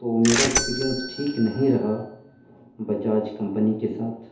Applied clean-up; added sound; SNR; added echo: none; Bell / Mechanisms; 5 dB; reverberation time 2.2 s.